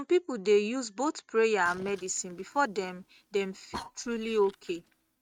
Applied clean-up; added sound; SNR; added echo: neural mask model RNNoise.